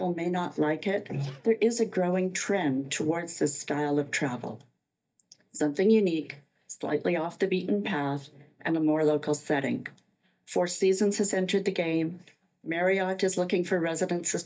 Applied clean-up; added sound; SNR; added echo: neural mask model DeepFilterNet 3.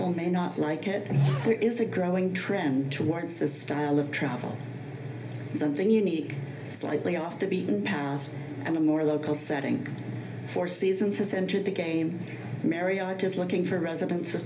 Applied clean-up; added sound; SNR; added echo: none; Zipper (clothing); 16 dB; reverberation time 0.3 s.